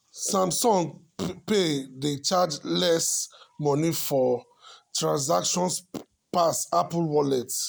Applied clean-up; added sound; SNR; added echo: none; none; none; none.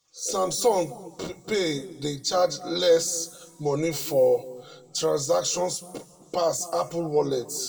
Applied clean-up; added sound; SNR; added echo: none; none; none; reverberation time 1.3 s.